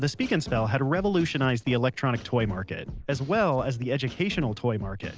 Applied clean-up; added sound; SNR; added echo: none; none; none; none.